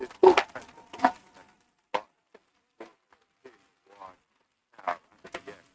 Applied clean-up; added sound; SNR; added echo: neural mask model RNNoise.